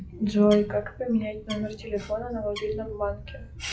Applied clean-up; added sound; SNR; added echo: classical method WPE with log-MMSE.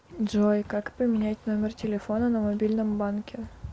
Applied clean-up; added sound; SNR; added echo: none; none; none; none.